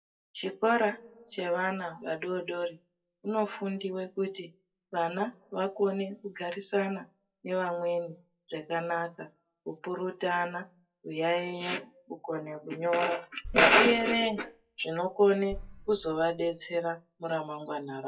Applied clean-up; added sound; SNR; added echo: classical method WPE with log-MMSE.